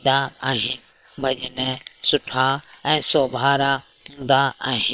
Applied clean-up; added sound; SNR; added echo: neural separator model SepFormer WHAM!.